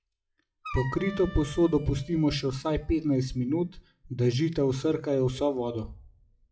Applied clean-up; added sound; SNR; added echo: classical method WPE with log-MMSE.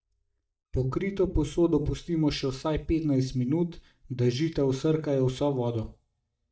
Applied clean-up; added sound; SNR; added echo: neural mask model DeepFilterNet 3.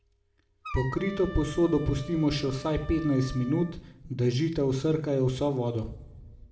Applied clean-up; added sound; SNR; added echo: none; Wind instrument, woodwind instrument; 16 dB; reverberation time 0.6 s.